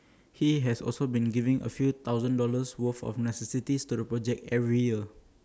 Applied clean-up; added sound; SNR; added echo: none; none; none; none.